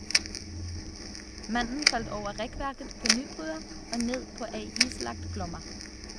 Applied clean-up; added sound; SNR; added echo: none; Crackle; -3 dB; none.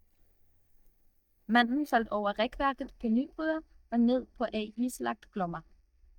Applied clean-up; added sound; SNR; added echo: neural mask model DeepFilterNet 3.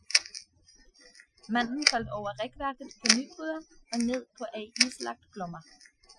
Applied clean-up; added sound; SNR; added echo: classical method Wiener filter.